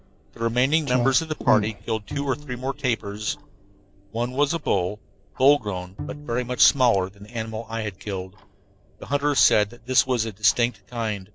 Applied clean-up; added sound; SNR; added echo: none; Clock + Bowed string instrument; 10 dB; none.